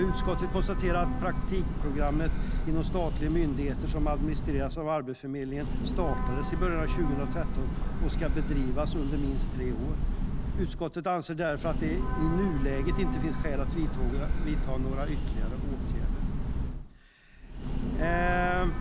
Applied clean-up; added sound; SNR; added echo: none; Train / Breathing; -4 dB; none.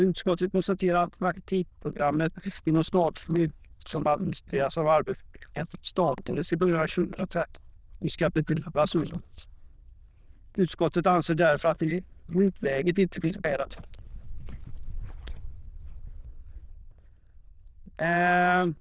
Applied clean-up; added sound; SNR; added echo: neural diffusion model UNIVERSE++.